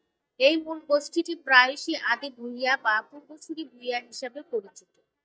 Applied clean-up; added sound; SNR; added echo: neural mask model DeepFilterNet 3.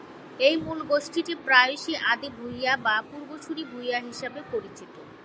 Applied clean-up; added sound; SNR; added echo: none; none; none; none.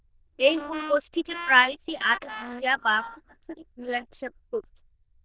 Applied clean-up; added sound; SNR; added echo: neural diffusion model UNIVERSE++.